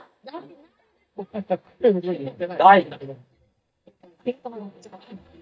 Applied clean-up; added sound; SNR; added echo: neural mask model DeepFilterNet 3.